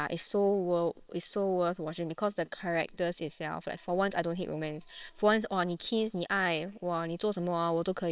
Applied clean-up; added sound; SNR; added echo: neural separator model SepFormer WHAMR!.